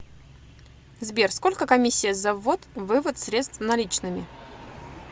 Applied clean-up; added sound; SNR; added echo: none; none; none; none.